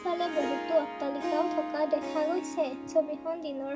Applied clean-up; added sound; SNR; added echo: none; Harp; 5 dB; reverberation time 0.4 s.